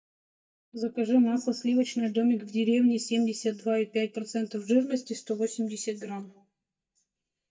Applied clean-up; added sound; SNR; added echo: neural mask model DeepFilterNet 3.